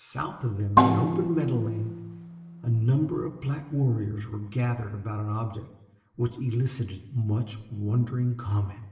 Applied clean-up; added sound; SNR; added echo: none; Percussion; 1 dB; reverberation time 0.9 s.